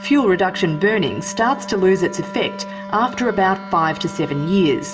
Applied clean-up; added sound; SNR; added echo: none; Wind instrument, woodwind instrument; 13 dB; reverberation time 0.7 s.